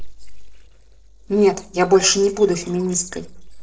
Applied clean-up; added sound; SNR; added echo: neural separator model SepFormer DNS4.